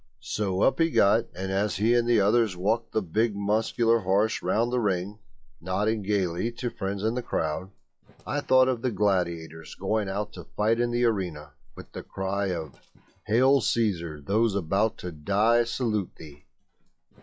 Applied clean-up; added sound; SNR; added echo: classical method log-MMSE.